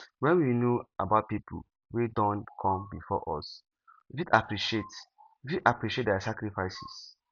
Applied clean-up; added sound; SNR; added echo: none; none; none; none.